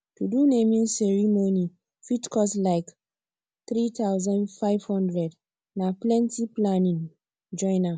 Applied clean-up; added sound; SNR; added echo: none; none; none; none.